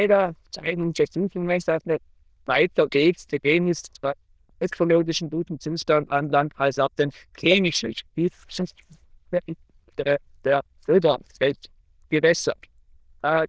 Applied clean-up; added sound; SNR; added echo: neural diffusion model UNIVERSE++.